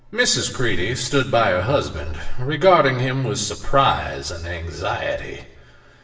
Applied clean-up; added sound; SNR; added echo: none; none; none; reverberation time 0.9 s.